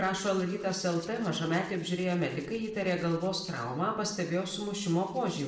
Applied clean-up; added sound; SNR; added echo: neural separator model SepFormer DNS4.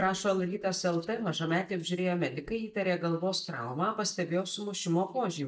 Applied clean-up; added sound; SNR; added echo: neural mask model DeepFilterNet 3.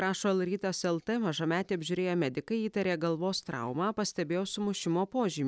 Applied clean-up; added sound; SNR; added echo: none; none; none; none.